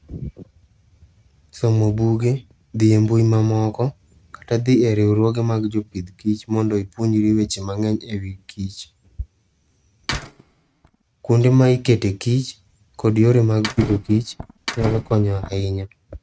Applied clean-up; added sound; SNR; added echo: neural mask model RNNoise.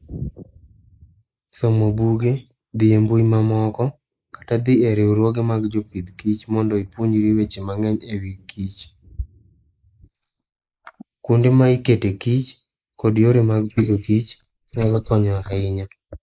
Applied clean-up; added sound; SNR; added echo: neural mask model Resemble Enhance denoiser.